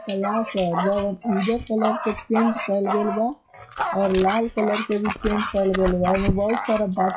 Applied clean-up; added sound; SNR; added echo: classical method WPE with log-MMSE.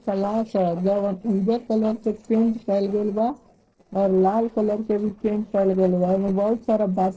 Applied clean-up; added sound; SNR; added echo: neural separator model SepFormer DNS4.